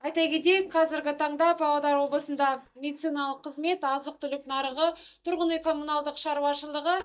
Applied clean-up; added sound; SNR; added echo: neural mask model DeepFilterNet 3.